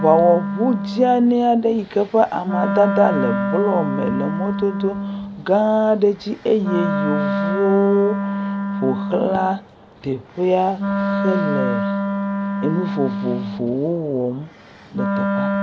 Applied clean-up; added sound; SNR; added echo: none; Wind instrument, woodwind instrument; 3 dB; none.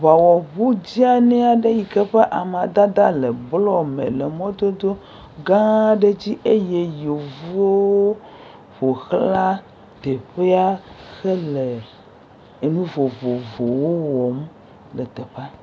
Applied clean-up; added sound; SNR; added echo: none; none; none; none.